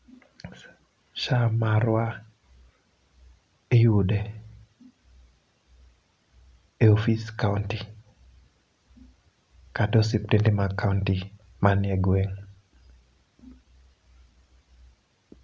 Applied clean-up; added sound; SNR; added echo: none; none; none; none.